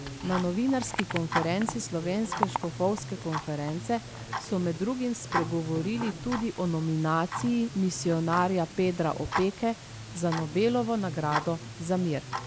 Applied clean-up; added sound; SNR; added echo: none; Tick-tock; 7 dB; none.